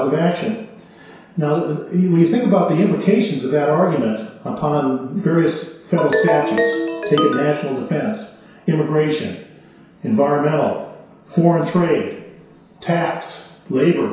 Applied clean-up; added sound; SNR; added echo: none; Ringtone; 2 dB; reverberation time 0.7 s.